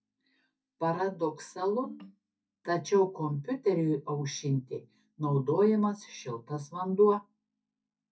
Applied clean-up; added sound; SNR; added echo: neural mask model DeepFilterNet 3.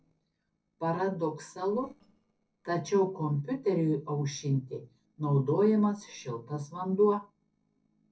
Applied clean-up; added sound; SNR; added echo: neural separator model SepFormer DNS4.